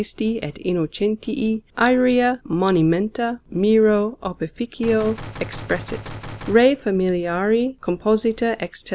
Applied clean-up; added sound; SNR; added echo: none; Gunshot, gunfire; 14 dB; none.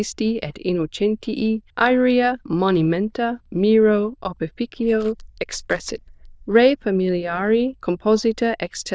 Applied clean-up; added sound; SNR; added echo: neural diffusion model UNIVERSE++.